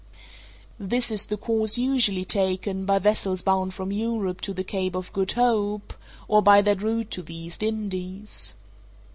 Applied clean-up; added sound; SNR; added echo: none; none; none; none.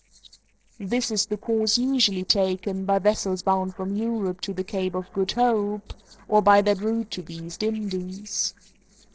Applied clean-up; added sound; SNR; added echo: neural separator model SepFormer DNS4.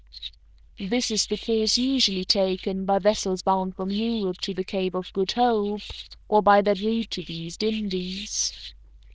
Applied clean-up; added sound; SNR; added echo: neural diffusion model UNIVERSE++.